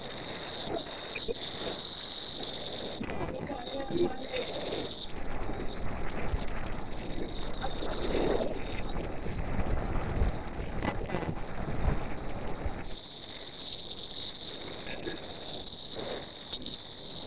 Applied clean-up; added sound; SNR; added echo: neural separator model SepFormer DNS4.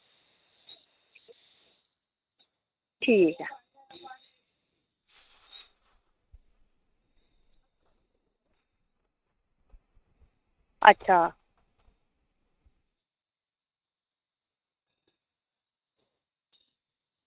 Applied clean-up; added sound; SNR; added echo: neural mask model RNNoise.